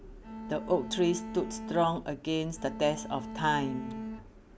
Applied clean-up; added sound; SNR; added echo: none; Bowed string instrument; 9 dB; none.